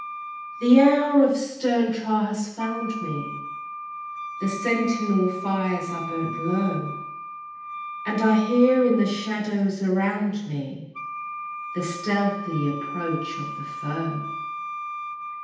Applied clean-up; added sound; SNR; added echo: none; Wind instrument, woodwind instrument; 10 dB; reverberation time 0.9 s.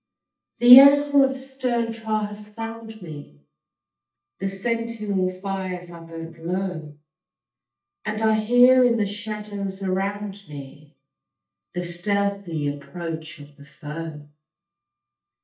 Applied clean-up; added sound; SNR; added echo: neural mask model DeepFilterNet 3.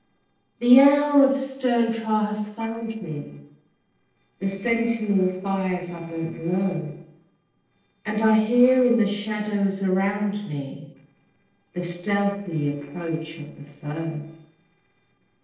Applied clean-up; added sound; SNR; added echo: neural separator model SepFormer DNS4.